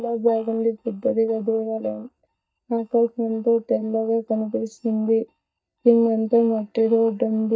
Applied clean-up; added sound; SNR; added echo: neural mask model DeepFilterNet 3.